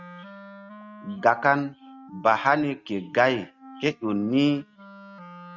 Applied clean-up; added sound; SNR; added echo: neural mask model RNNoise.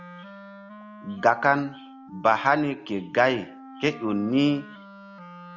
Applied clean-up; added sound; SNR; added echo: none; Wind instrument, woodwind instrument; 18 dB; none.